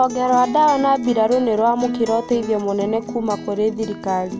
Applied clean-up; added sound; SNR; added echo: none; Acoustic guitar; 11 dB; none.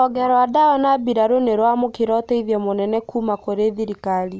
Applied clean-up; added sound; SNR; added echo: none; none; none; none.